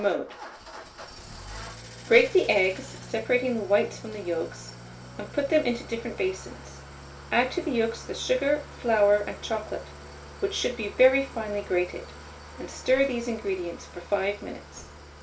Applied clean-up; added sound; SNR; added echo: none; Idling / Engine starting; 16 dB; reverberation time 0.3 s.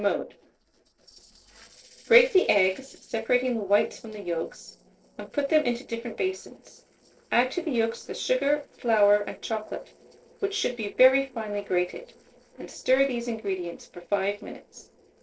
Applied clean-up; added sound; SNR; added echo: neural separator model SepFormer DNS4.